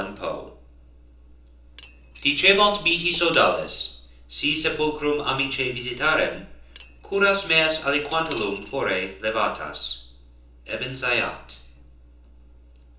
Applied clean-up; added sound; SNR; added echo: none; Cutlery, silverware / Dishes, pots, and pans; 11 dB; reverberation time 0.7 s.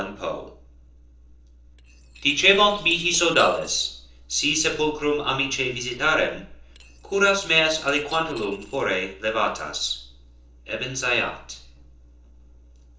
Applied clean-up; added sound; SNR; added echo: neural separator model SepFormer DNS4.